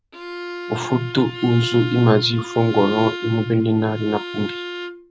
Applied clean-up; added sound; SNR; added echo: none; Bowed string instrument; 10 dB; none.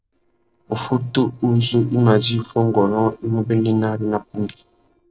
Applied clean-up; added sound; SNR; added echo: neural separator model SepFormer DNS4.